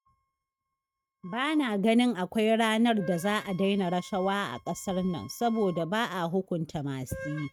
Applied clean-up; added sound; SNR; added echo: neural mask model RNNoise.